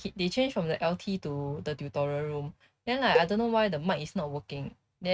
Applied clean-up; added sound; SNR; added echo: neural mask model RNNoise.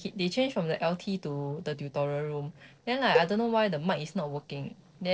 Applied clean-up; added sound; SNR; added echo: neural separator model SepFormer DNS4.